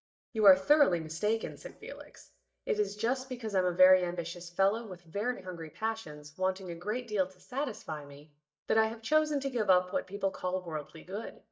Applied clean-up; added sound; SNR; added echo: neural mask model DeepFilterNet 3.